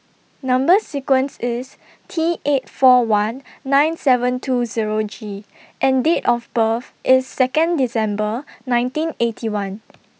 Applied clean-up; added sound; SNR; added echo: none; none; none; none.